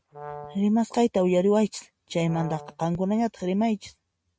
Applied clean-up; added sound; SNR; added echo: neural mask model RNNoise.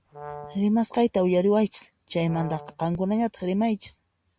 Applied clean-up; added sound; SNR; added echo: none; Brass instrument; 17 dB; none.